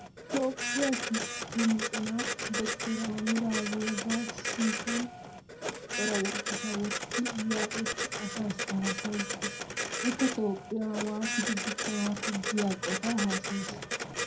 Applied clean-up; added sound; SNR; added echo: none; Printer; 2 dB; reverberation time 0.2 s.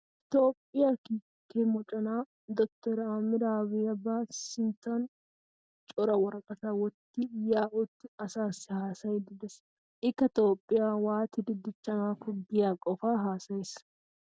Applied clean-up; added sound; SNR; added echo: none; none; none; none.